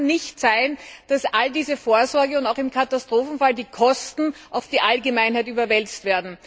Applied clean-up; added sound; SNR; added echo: none; none; none; none.